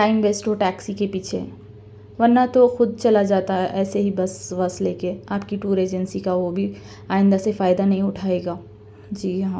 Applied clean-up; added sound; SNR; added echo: none; none; none; none.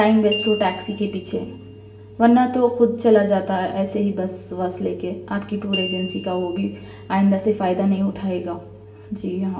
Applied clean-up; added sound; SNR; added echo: none; Glockenspiel; 16 dB; reverberation time 0.6 s.